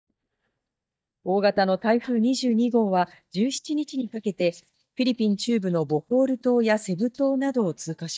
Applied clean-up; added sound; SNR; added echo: neural mask model DeepFilterNet 3.